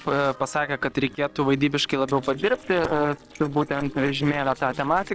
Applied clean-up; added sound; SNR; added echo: neural separator model SepFormer DNS4.